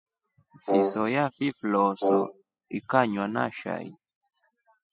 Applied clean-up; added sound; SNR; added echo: classical method spectral subtraction.